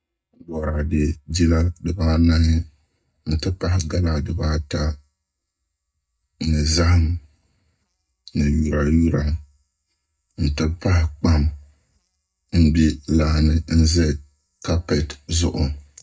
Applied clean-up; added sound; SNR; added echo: neural mask model DeepFilterNet 3.